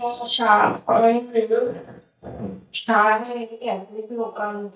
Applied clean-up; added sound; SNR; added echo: neural mask model DeepFilterNet 3.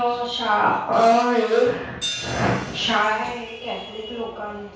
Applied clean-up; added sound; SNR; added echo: none; Hi-hat; 16 dB; reverberation time 0.7 s.